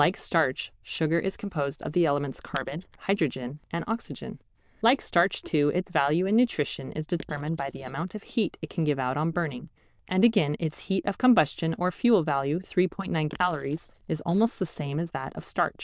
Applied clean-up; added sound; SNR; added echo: neural diffusion model UNIVERSE++.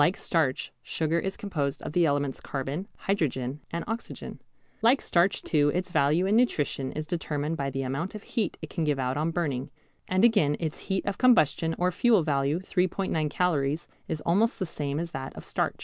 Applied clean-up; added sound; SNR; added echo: none; none; none; none.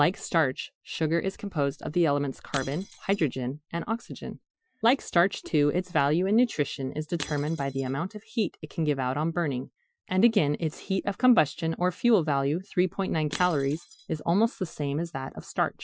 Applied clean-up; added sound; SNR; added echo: classical method Wiener filter.